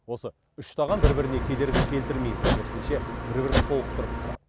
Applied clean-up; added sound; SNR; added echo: none; Domestic sounds, home sounds; -3 dB; none.